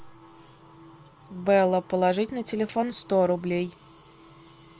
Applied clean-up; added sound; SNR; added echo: none; none; none; none.